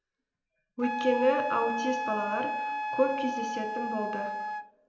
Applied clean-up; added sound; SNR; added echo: none; Wind instrument, woodwind instrument; 2 dB; reverberation time 0.9 s.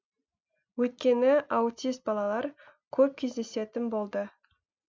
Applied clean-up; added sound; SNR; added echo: none; none; none; none.